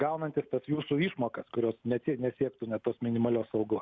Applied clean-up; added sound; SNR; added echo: none; none; none; none.